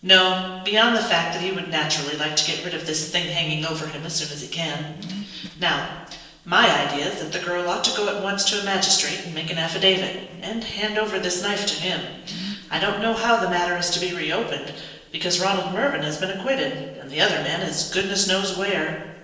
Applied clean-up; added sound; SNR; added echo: neural separator model SepFormer DNS4.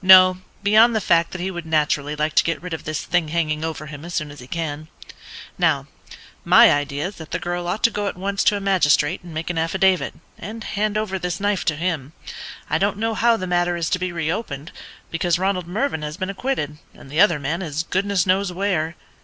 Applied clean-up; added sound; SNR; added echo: none; none; none; none.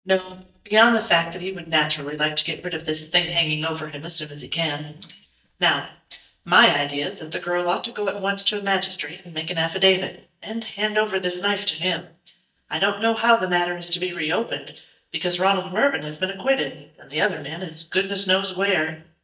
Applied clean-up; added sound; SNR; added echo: neural mask model DeepFilterNet 3.